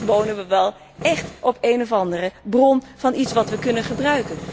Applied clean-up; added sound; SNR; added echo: none; Tools; 14 dB; none.